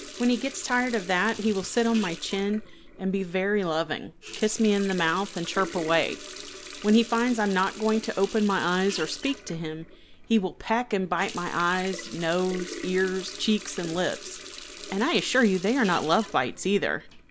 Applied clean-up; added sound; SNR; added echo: none; Water tap, faucet; 14 dB; none.